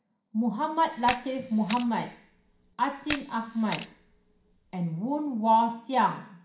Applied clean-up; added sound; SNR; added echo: none; Camera; 13 dB; reverberation time 0.5 s.